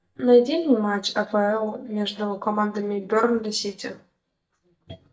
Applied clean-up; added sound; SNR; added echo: neural mask model DeepFilterNet 3.